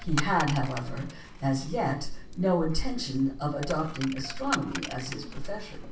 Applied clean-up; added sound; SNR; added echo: none; Coin (dropping); 11 dB; reverberation time 0.4 s.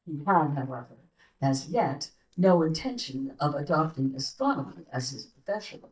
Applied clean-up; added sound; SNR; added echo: neural mask model DeepFilterNet 3.